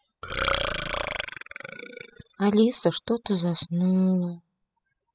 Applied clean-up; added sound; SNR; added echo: classical method spectral subtraction.